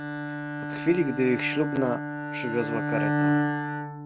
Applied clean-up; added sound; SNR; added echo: none; Bowed string instrument; 0 dB; none.